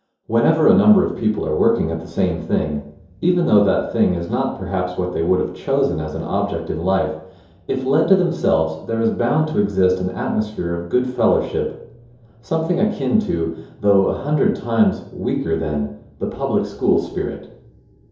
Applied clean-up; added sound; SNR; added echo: none; none; none; reverberation time 2.8 s.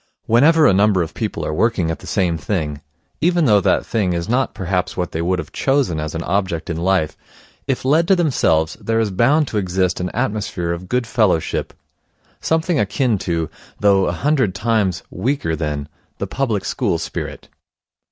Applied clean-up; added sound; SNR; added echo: none; none; none; none.